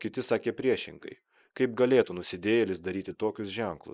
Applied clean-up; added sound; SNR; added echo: neural mask model Resemble Enhance denoiser.